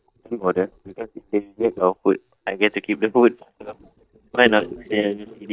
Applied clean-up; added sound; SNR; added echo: neural mask model DeepFilterNet 3.